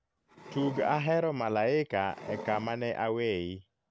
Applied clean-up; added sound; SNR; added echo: none; Wood; 14 dB; none.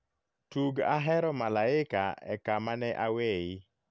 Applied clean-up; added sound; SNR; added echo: none; none; none; none.